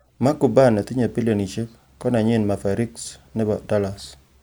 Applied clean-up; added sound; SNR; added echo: none; none; none; none.